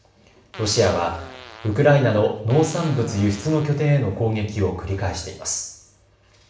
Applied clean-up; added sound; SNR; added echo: none; Fart; 19 dB; reverberation time 0.6 s.